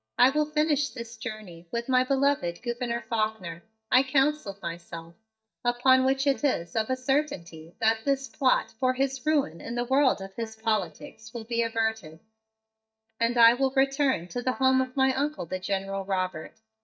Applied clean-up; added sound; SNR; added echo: neural mask model DeepFilterNet 3.